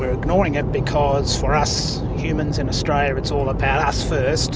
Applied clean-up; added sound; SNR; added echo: none; none; none; none.